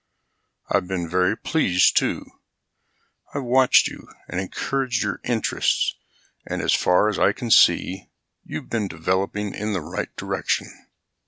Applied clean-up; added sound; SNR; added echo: none; none; none; none.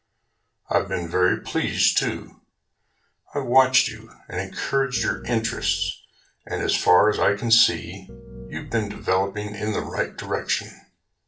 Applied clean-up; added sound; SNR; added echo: none; Piano; 14 dB; reverberation time 0.3 s.